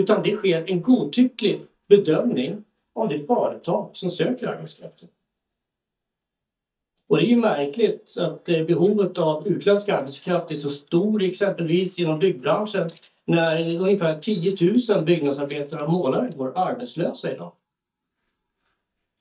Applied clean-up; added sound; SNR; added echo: neural mask model DeepFilterNet 3.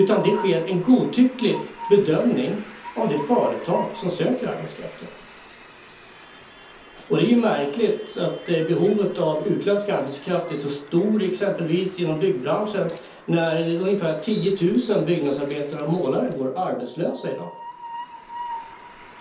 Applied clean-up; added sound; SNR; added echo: none; Train; 17 dB; reverberation time 0.5 s.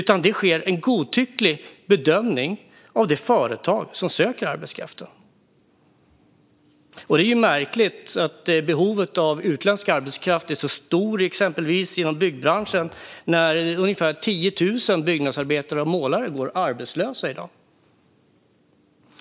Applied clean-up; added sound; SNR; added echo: none; none; none; none.